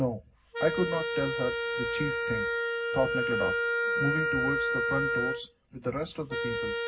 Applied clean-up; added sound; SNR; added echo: none; Wind instrument, woodwind instrument; -3 dB; reverberation time 0.4 s.